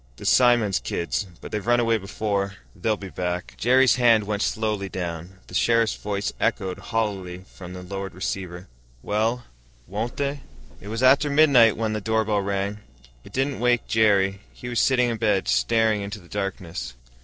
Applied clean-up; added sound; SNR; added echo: neural separator model SepFormer DNS4.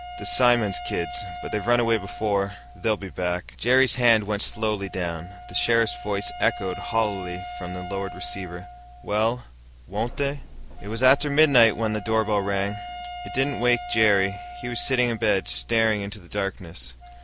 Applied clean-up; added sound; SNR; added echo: none; Wind instrument, woodwind instrument + Bus / Engine; 13 dB; none.